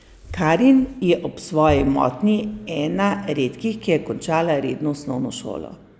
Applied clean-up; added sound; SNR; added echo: none; none; none; none.